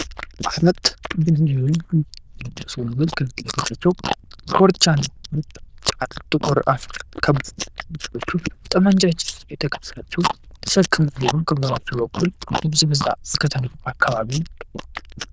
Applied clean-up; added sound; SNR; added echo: neural diffusion model UNIVERSE++.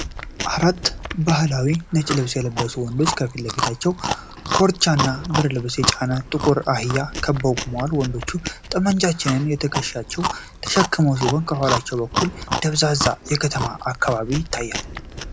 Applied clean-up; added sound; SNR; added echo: none; Chewing, mastication; 7 dB; none.